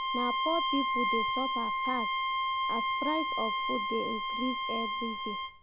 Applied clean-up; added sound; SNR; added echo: none; Bowed string instrument; -5 dB; none.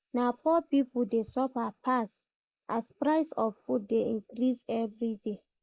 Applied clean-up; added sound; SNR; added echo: neural mask model Resemble Enhance denoiser.